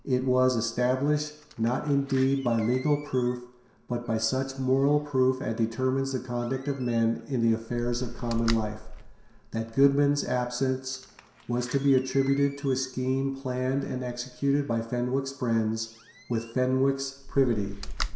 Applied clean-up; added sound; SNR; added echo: none; Slam; 13 dB; reverberation time 0.7 s.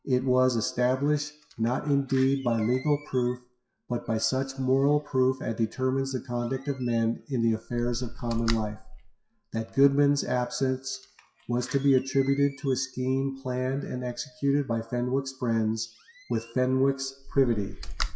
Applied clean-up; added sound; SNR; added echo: classical method WPE with log-MMSE.